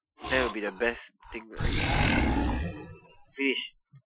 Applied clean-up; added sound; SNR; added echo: classical method Wiener filter.